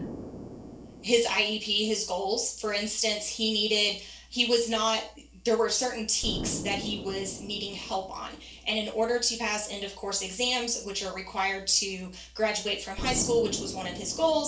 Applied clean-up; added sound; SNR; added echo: none; Explosion; 13 dB; reverberation time 0.3 s.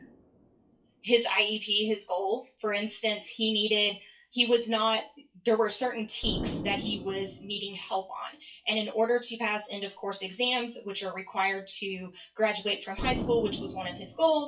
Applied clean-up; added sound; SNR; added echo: classical method WPE with log-MMSE.